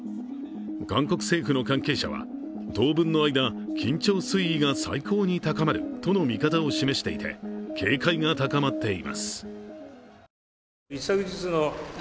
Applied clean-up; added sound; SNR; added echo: none; none; none; none.